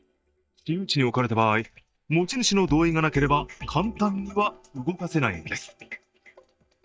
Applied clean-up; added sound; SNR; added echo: neural mask model DeepFilterNet 3.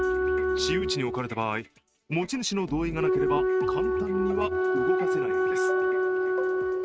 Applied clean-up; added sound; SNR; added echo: neural mask model RNNoise.